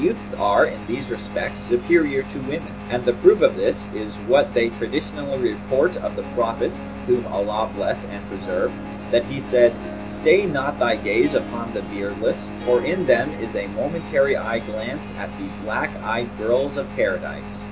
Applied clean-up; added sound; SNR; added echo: none; Harp; 19 dB; none.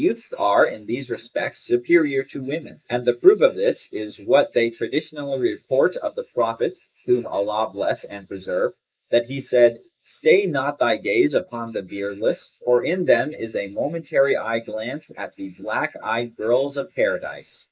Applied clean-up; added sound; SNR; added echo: neural mask model Resemble Enhance denoiser.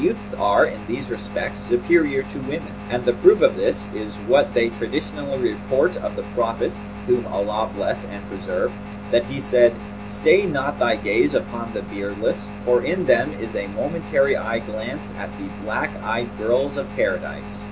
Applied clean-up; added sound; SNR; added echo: none; none; none; none.